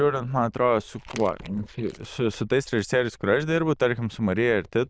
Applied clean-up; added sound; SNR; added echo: neural diffusion model UNIVERSE++.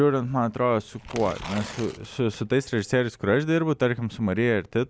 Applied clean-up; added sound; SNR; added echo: none; Tearing; 16 dB; none.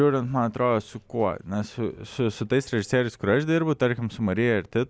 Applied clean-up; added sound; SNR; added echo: none; none; none; none.